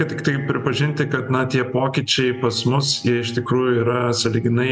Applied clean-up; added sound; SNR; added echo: none; Bowed string instrument; 19 dB; none.